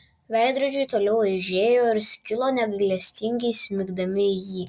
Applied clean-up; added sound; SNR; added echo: none; none; none; none.